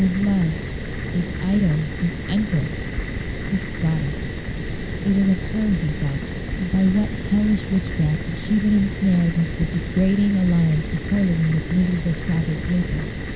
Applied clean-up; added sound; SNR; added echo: none; Fire; 6 dB; none.